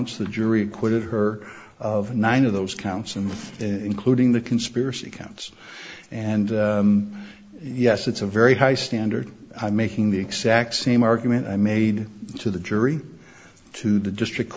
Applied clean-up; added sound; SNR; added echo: none; none; none; none.